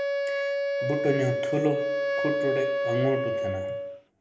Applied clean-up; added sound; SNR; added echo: none; Wind instrument, woodwind instrument; -2 dB; reverberation time 0.7 s.